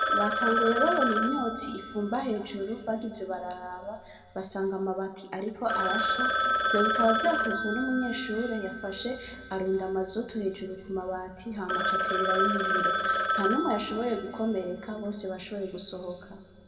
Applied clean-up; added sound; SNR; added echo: none; Telephone; 0 dB; reverberation time 1.9 s.